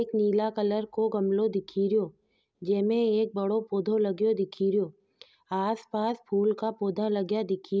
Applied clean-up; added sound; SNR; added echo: none; none; none; none.